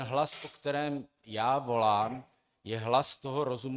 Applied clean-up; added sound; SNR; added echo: neural mask model RNNoise.